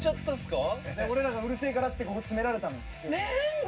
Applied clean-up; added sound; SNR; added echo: none; Bass guitar; 16 dB; reverberation time 0.4 s.